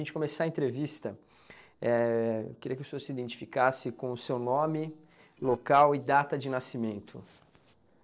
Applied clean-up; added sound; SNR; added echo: neural separator model SepFormer DNS4.